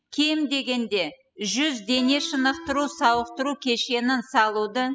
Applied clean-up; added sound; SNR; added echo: classical method spectral subtraction.